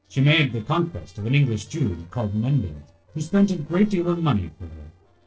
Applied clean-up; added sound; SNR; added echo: neural separator model SepFormer DNS4.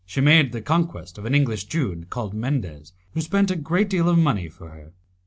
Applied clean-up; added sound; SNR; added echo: none; none; none; none.